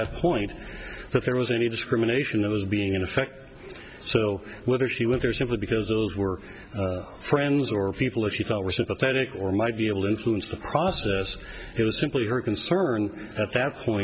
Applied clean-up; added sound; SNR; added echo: none; Bass drum; 17 dB; none.